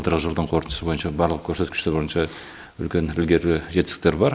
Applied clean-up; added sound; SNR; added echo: none; none; none; none.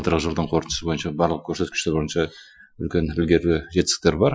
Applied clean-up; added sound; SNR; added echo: classical method Wiener filter.